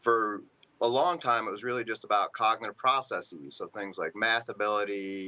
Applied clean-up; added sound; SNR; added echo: none; none; none; none.